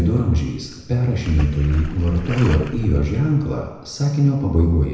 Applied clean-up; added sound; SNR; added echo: none; Splash, splatter; 12 dB; reverberation time 1.0 s.